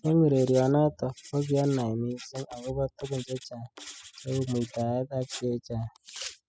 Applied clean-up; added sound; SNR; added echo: classical method spectral subtraction.